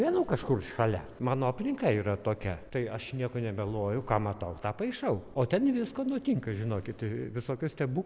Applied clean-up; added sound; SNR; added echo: none; none; none; none.